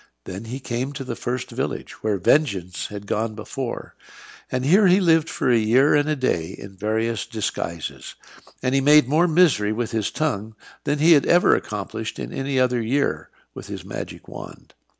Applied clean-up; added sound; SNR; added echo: none; none; none; none.